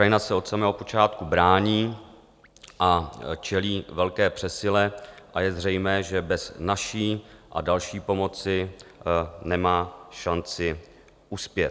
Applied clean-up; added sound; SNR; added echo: none; none; none; none.